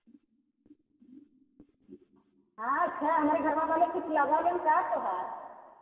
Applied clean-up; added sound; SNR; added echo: none; none; none; reverberation time 2.6 s.